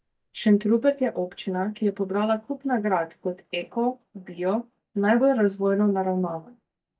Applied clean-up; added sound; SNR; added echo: neural mask model DeepFilterNet 3.